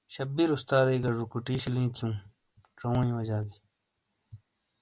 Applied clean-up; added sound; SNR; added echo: none; none; none; none.